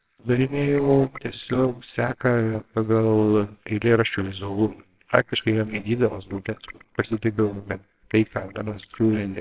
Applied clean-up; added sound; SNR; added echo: neural separator model SepFormer WHAMR!.